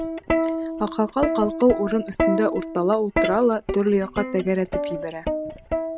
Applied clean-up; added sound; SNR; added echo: none; Plucked string instrument; 3 dB; none.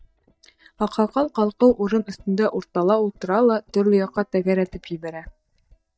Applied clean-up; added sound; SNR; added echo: neural mask model DeepFilterNet 3.